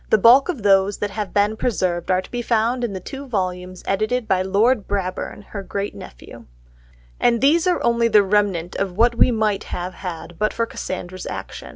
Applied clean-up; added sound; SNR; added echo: none; none; none; none.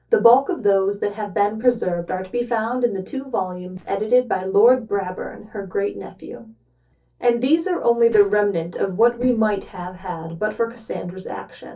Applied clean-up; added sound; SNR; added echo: neural separator model SepFormer DNS4.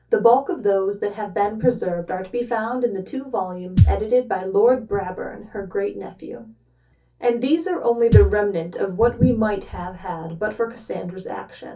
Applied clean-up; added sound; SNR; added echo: none; Thump, thud; -2 dB; reverberation time 0.3 s.